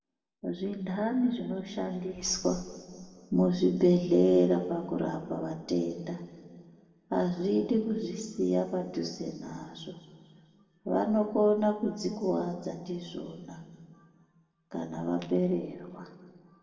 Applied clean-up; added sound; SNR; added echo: none; Zipper (clothing); 20 dB; reverberation time 1.8 s.